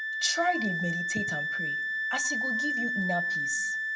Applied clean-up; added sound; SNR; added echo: none; Wind instrument, woodwind instrument; -3 dB; reverberation time 0.4 s.